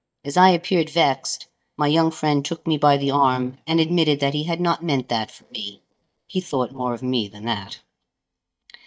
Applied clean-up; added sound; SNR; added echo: neural mask model DeepFilterNet 3.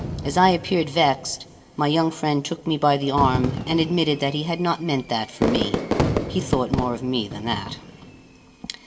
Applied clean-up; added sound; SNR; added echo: none; Fireworks; 6 dB; reverberation time 0.4 s.